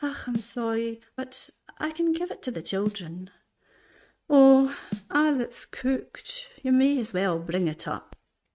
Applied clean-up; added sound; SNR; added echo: neural mask model RNNoise.